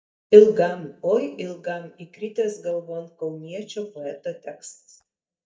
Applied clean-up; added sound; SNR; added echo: neural mask model DeepFilterNet 3.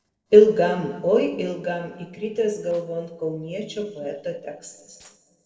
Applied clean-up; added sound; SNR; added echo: neural separator model SepFormer DNS4.